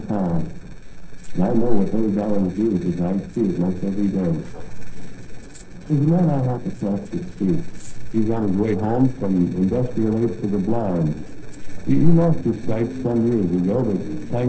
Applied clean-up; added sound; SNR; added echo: neural separator model SepFormer DNS4.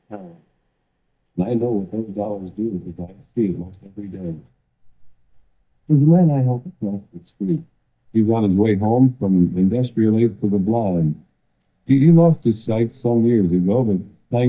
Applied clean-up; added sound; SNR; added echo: neural mask model DeepFilterNet 3.